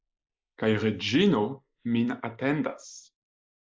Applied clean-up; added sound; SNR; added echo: neural mask model Resemble Enhance denoiser.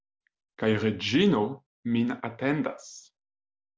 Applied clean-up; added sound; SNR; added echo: none; none; none; none.